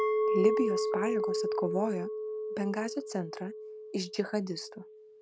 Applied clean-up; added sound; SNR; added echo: none; Chink, clink; -2 dB; none.